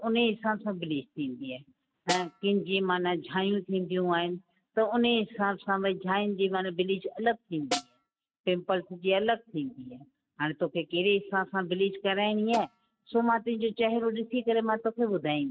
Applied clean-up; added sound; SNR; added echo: neural mask model RNNoise.